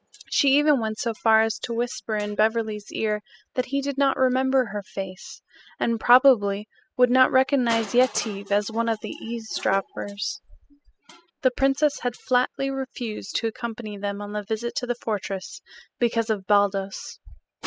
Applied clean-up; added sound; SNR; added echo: classical method spectral subtraction.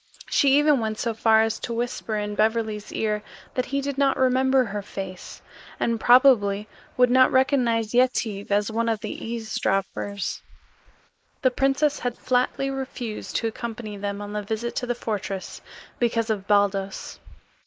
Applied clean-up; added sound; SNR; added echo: neural mask model Resemble Enhance denoiser.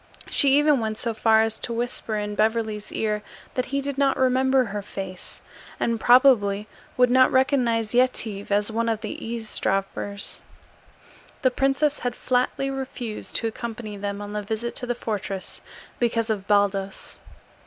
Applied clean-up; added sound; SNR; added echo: none; none; none; none.